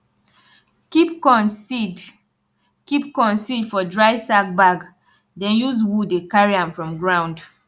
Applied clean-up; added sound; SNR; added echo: none; none; none; none.